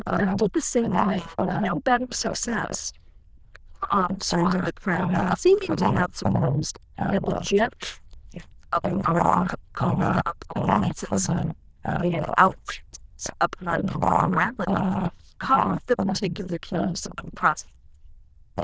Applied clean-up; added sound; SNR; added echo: neural diffusion model UNIVERSE++.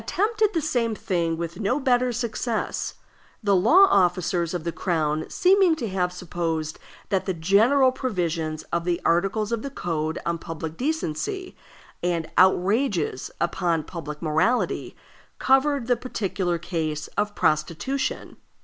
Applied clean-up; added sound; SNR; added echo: none; none; none; none.